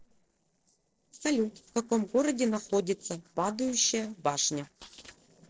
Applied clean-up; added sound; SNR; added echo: neural separator model SepFormer DNS4.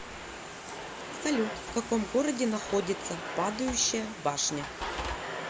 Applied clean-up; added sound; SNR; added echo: none; Domestic sounds, home sounds; 6 dB; none.